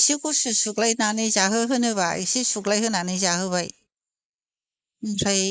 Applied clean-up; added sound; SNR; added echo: neural mask model Resemble Enhance denoiser.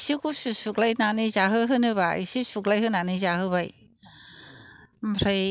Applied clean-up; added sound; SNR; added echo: none; none; none; none.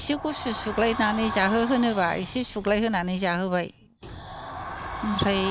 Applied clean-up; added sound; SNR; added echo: none; Sliding door; 12 dB; none.